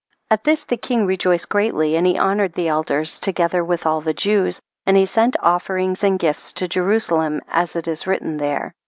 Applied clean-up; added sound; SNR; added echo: none; none; none; none.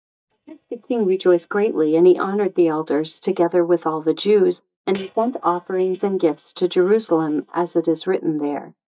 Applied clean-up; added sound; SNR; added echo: neural mask model DeepFilterNet 3.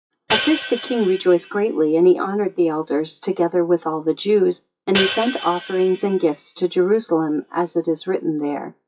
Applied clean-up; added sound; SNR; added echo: classical method WPE with log-MMSE.